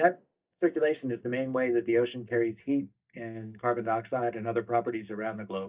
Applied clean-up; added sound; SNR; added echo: neural mask model DeepFilterNet 3.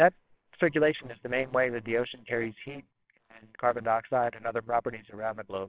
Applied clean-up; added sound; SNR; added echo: neural separator model SepFormer WHAMR!.